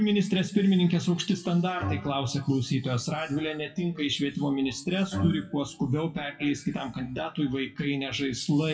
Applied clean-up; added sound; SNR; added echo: classical method WPE with log-MMSE.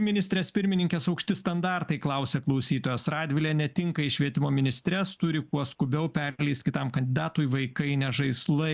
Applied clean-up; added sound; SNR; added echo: none; none; none; none.